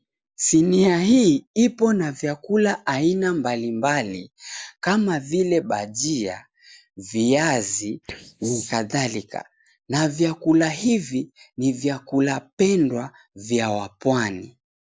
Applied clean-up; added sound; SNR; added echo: neural mask model Resemble Enhance denoiser.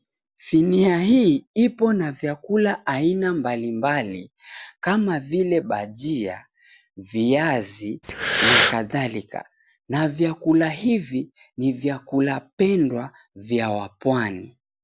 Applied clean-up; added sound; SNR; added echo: none; Breathing; -3 dB; none.